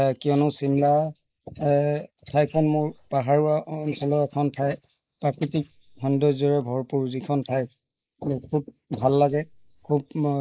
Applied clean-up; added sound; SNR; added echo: neural mask model Resemble Enhance denoiser.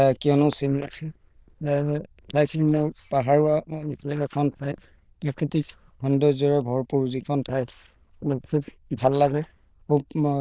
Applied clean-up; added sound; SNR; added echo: neural diffusion model UNIVERSE++.